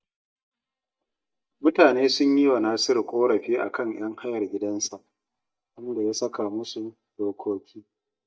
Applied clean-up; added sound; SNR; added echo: neural mask model DeepFilterNet 3.